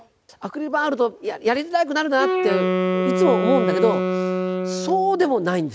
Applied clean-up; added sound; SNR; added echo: none; Wind instrument, woodwind instrument; 0 dB; none.